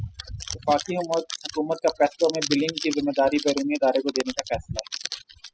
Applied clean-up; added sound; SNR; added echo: classical method spectral subtraction.